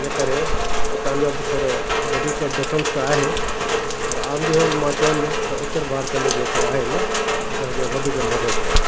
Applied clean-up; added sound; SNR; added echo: none; Rain; -4 dB; none.